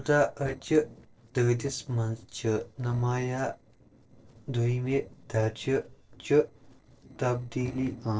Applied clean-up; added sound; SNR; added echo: neural separator model SepFormer DNS4.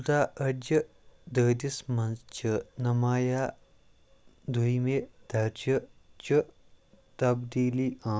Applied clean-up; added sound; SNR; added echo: none; none; none; none.